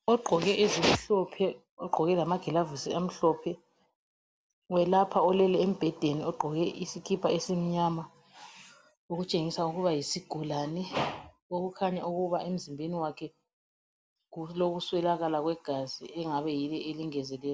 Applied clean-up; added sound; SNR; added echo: none; none; none; none.